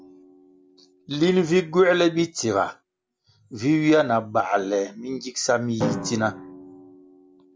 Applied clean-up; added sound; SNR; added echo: none; Drum; 15 dB; none.